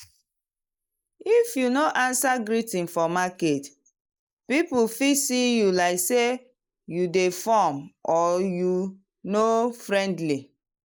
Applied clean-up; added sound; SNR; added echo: neural mask model Resemble Enhance denoiser.